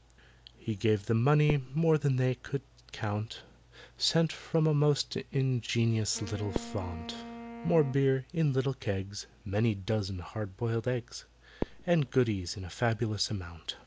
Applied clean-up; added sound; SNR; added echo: none; Wind instrument, woodwind instrument + Fireworks; 16 dB; none.